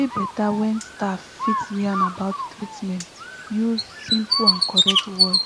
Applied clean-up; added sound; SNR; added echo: none; Bird; -2 dB; none.